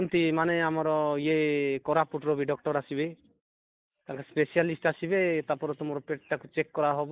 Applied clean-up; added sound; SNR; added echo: neural mask model Resemble Enhance denoiser.